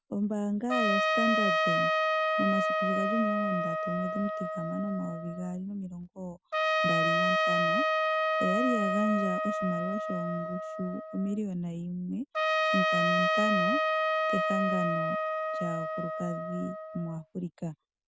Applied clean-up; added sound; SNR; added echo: none; Trumpet; -4 dB; none.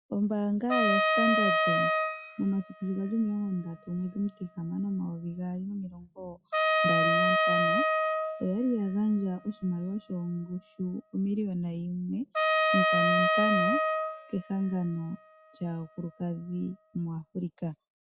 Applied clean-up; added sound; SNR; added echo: classical method log-MMSE.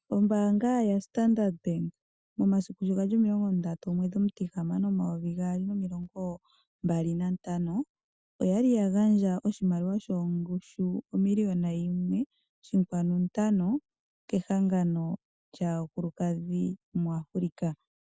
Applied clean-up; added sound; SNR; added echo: none; none; none; none.